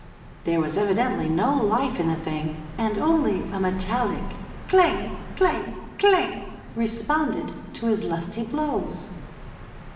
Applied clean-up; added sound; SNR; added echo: none; Bird vocalization, bird call, bird song; 13 dB; reverberation time 1.2 s.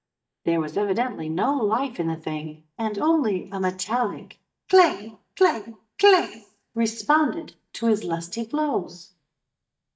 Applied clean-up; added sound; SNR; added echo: neural mask model DeepFilterNet 3.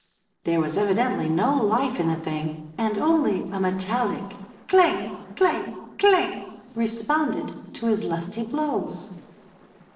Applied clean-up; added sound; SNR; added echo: neural separator model SepFormer DNS4.